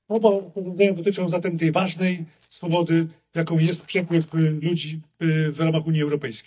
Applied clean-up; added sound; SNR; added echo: neural mask model DeepFilterNet 3.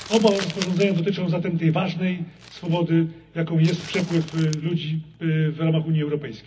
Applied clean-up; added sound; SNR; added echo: none; Crumpling, crinkling; 17 dB; reverberation time 0.4 s.